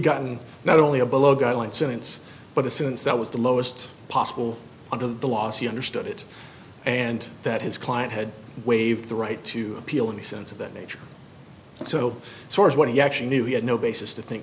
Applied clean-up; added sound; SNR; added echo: none; none; none; none.